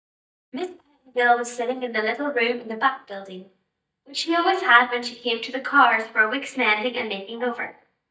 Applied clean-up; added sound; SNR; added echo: neural mask model DeepFilterNet 3.